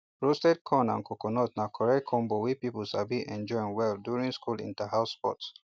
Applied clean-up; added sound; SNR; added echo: none; none; none; none.